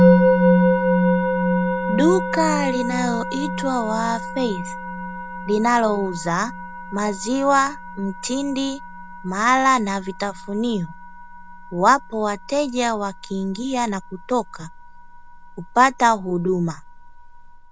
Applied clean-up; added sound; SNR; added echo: none; Musical instrument; 1 dB; none.